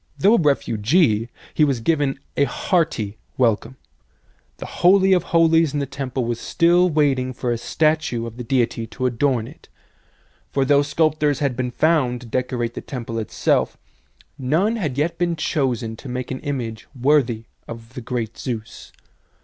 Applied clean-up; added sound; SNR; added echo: none; none; none; none.